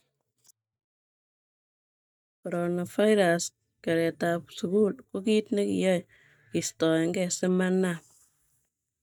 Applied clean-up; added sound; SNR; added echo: neural mask model DeepFilterNet 3.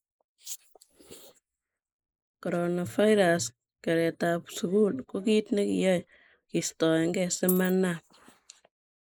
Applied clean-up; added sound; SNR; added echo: neural mask model Resemble Enhance denoiser.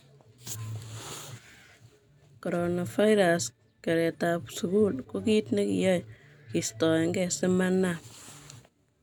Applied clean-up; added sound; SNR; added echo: none; none; none; none.